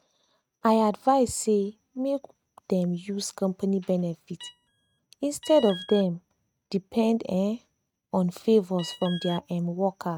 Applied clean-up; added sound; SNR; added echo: neural mask model RNNoise.